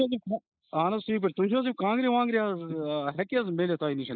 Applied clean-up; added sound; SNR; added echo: neural mask model Resemble Enhance denoiser.